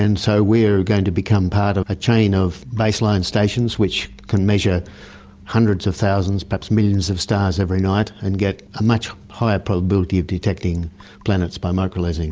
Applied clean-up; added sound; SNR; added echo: none; none; none; none.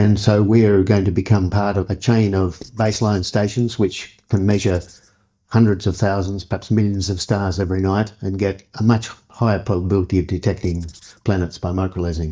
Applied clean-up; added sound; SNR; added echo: neural mask model DeepFilterNet 3.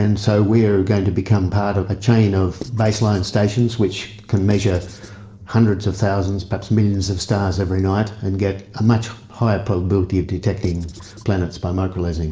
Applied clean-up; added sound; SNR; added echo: neural separator model SepFormer DNS4.